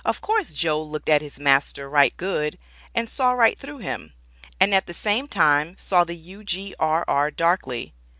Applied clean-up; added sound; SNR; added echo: none; none; none; none.